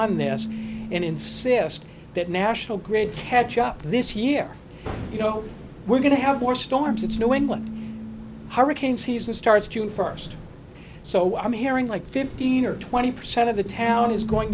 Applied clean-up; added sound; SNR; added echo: none; Keyboard (musical); 12 dB; none.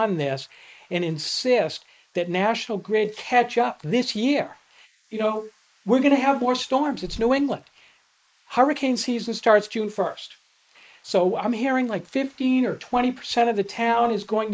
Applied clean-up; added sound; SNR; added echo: neural mask model Resemble Enhance denoiser.